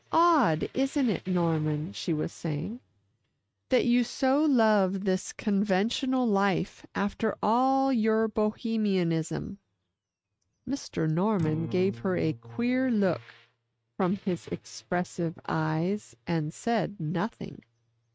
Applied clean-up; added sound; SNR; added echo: neural mask model RNNoise.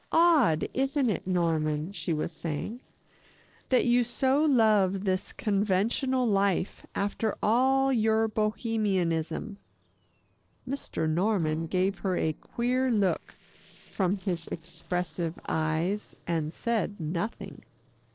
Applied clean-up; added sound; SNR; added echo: neural separator model SepFormer DNS4.